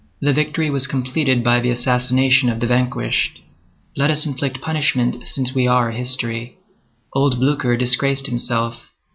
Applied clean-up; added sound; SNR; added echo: none; none; none; none.